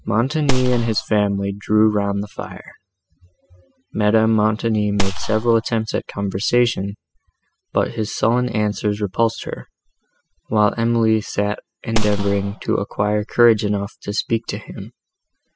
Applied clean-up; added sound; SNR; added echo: classical method spectral subtraction.